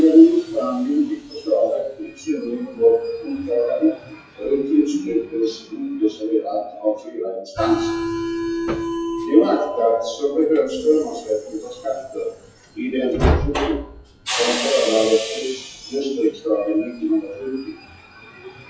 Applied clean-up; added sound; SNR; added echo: classical method WPE with log-MMSE.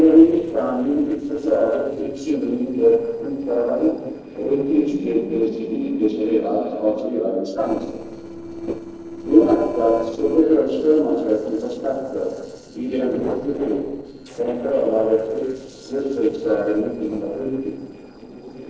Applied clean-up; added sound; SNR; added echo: neural separator model SepFormer DNS4.